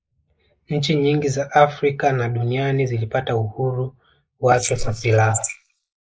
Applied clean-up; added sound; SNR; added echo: neural mask model Resemble Enhance denoiser.